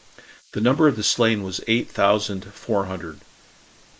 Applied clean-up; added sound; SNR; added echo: neural mask model Resemble Enhance denoiser.